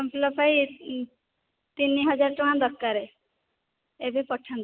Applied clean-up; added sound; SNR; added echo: none; none; none; none.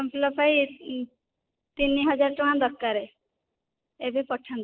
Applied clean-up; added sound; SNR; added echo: neural separator model SepFormer DNS4.